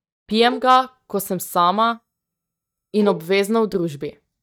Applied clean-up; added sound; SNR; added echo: neural mask model DeepFilterNet 3.